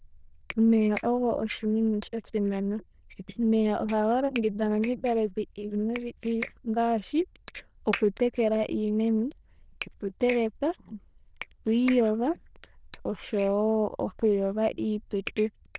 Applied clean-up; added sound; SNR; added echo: neural diffusion model UNIVERSE++.